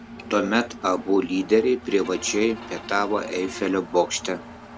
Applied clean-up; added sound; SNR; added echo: none; Bowed string instrument + Engine; 15 dB; none.